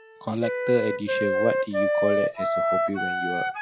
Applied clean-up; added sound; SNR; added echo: classical method log-MMSE.